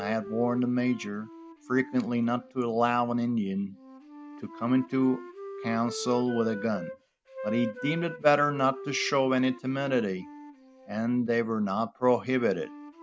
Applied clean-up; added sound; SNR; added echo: none; Wind instrument, woodwind instrument; 15 dB; none.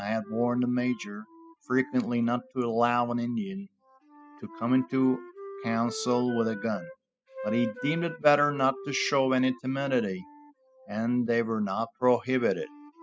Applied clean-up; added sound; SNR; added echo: classical method spectral subtraction.